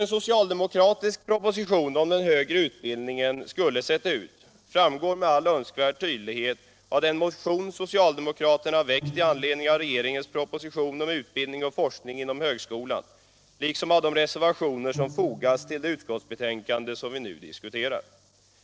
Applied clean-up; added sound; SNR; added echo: neural separator model SepFormer DNS4.